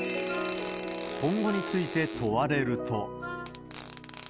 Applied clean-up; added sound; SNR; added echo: none; Wind instrument, woodwind instrument + Fart; 13 dB; none.